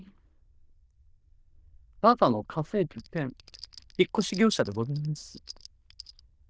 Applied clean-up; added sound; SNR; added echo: neural diffusion model UNIVERSE++.